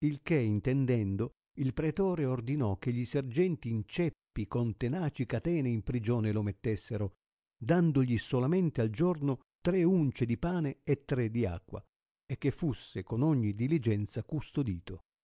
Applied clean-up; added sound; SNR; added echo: none; none; none; none.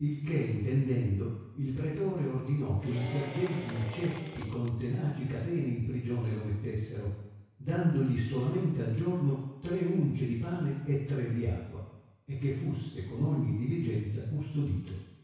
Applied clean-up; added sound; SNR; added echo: none; Applause / Cheering; 13 dB; reverberation time 1.1 s.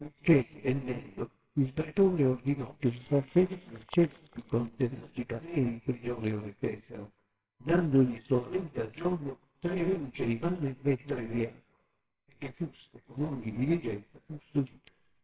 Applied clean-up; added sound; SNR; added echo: neural separator model SepFormer WHAMR!.